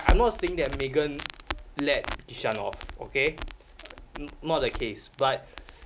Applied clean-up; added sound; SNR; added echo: none; Crackle; 3 dB; none.